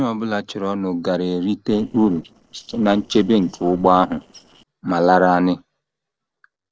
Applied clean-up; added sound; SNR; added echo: neural separator model SepFormer DNS4.